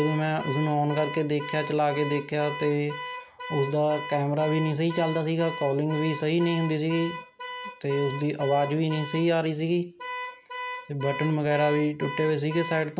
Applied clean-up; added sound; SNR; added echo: none; Alarm / Car; 11 dB; none.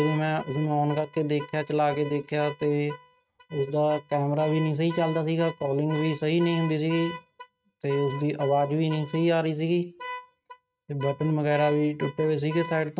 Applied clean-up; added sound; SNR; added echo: neural mask model RNNoise.